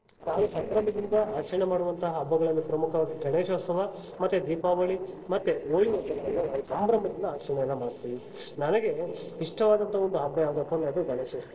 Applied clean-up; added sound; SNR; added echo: neural separator model SepFormer DNS4.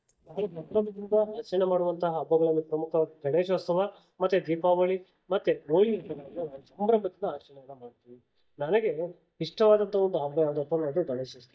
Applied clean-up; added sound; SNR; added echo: neural mask model DeepFilterNet 3.